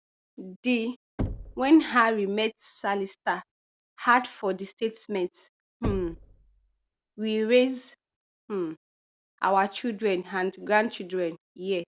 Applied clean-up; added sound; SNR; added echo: none; Knock / Wood; 11 dB; none.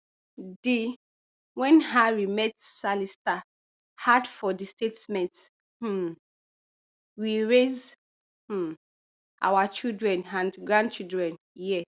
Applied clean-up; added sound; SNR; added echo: none; none; none; none.